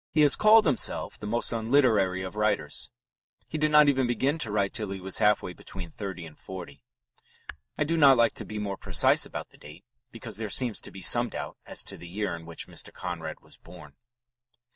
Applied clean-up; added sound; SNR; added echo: neural mask model DeepFilterNet 3.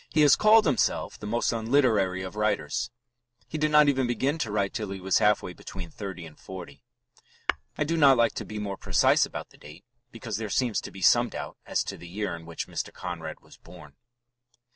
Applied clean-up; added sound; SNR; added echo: none; Tap / Glass; 7 dB; none.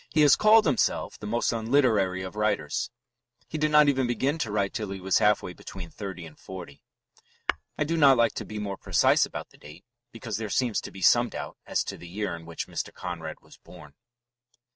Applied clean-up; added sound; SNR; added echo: neural mask model RNNoise.